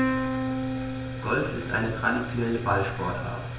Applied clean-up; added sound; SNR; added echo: none; Plucked string instrument; 4 dB; reverberation time 0.9 s.